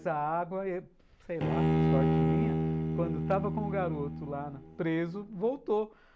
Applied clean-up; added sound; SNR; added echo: none; Bowed string instrument; -2 dB; none.